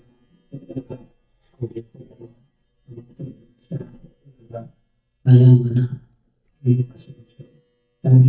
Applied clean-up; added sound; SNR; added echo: neural mask model DeepFilterNet 3.